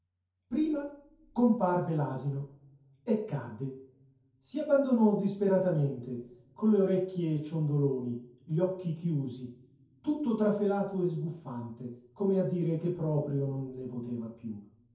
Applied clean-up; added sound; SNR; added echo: none; none; none; reverberation time 0.6 s.